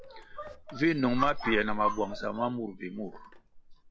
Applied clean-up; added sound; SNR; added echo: none; Squeak; 8 dB; none.